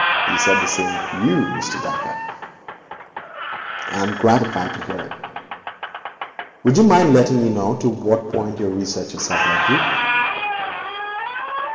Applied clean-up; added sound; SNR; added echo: none; Squeak; 3 dB; reverberation time 2.0 s.